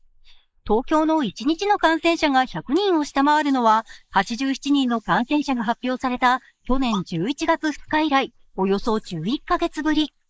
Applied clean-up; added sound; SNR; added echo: neural mask model Resemble Enhance denoiser.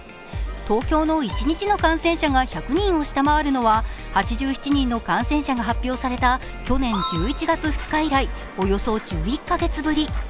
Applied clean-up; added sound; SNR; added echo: none; none; none; none.